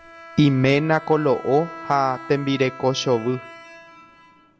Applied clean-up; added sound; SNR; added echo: none; Bowed string instrument; 17 dB; none.